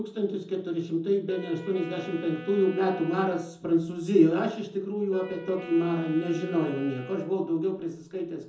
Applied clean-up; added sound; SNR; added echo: none; Wind instrument, woodwind instrument; 17 dB; reverberation time 0.5 s.